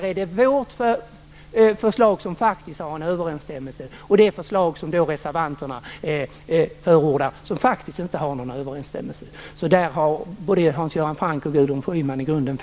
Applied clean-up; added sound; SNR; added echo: none; none; none; none.